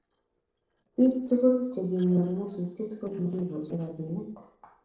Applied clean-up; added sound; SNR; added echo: neural separator model SepFormer DNS4.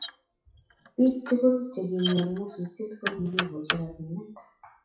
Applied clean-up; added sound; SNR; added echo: classical method WPE with log-MMSE.